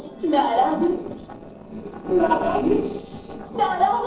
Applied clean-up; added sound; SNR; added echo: neural separator model SepFormer DNS4.